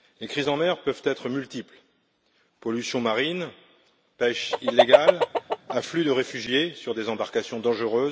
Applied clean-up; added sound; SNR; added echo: none; Chicken, rooster; -5 dB; none.